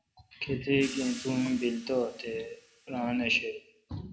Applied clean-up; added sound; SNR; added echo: none; Hi-hat; 18 dB; reverberation time 0.6 s.